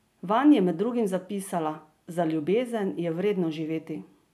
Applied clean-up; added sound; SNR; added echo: none; none; none; none.